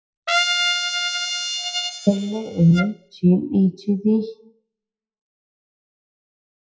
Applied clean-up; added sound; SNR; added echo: classical method WPE with log-MMSE.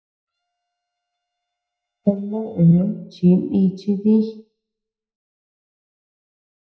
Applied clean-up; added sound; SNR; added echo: neural mask model DeepFilterNet 3.